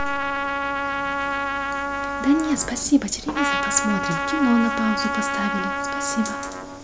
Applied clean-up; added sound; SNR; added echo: none; Trumpet; 1 dB; none.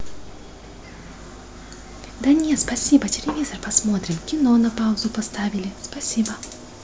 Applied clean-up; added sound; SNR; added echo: none; none; none; none.